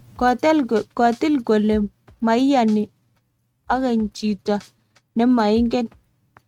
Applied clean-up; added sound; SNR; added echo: neural mask model RNNoise.